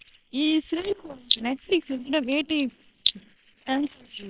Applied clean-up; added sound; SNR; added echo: neural separator model SepFormer WHAM!.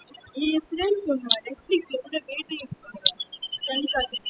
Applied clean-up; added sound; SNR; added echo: classical method spectral subtraction.